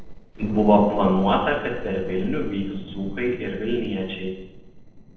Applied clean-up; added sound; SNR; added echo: neural separator model SepFormer DNS4.